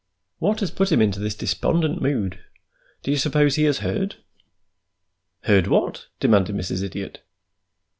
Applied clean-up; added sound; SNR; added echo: none; none; none; none.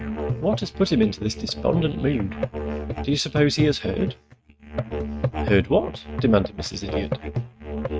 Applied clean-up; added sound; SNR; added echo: neural mask model RNNoise.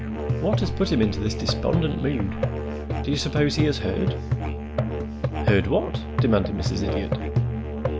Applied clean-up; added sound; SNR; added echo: none; Musical instrument; 0 dB; none.